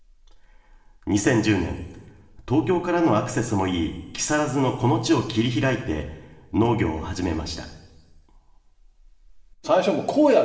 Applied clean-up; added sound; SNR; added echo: none; none; none; reverberation time 1.2 s.